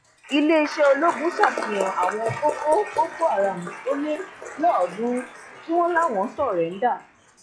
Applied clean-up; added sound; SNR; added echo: classical method log-MMSE.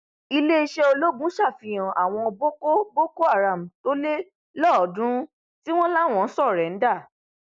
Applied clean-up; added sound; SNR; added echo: none; none; none; none.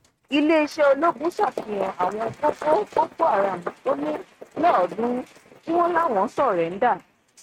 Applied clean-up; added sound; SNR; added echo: neural mask model RNNoise.